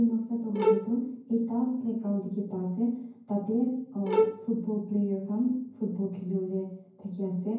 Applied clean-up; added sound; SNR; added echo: none; Bowed string instrument; 0 dB; reverberation time 0.9 s.